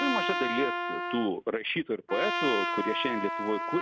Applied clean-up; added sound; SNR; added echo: none; Trumpet; 1 dB; none.